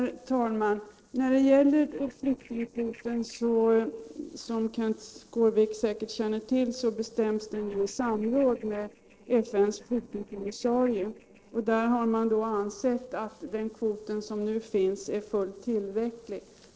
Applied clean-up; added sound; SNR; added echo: neural separator model SepFormer DNS4.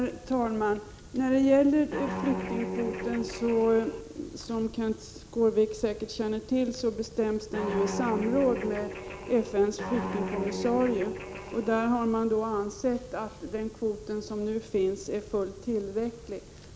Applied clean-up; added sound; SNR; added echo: none; Guitar; 6 dB; none.